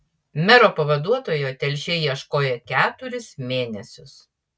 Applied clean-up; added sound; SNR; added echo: none; none; none; none.